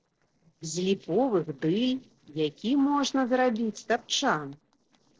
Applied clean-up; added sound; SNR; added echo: neural separator model SepFormer DNS4.